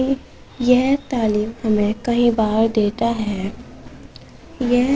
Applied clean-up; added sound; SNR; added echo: none; none; none; none.